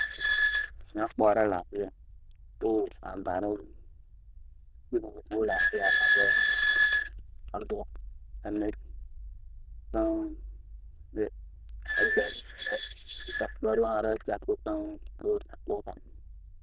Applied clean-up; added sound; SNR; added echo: neural diffusion model UNIVERSE++.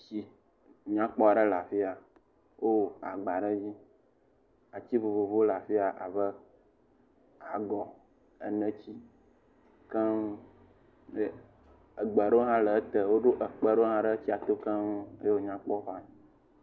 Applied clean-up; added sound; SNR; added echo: none; none; none; none.